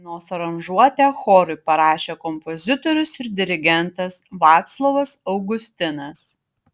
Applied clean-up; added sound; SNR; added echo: none; none; none; none.